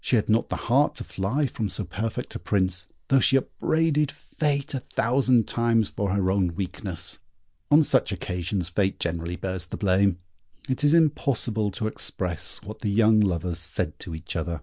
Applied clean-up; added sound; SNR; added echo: none; none; none; none.